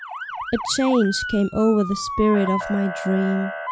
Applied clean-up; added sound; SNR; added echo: classical method log-MMSE.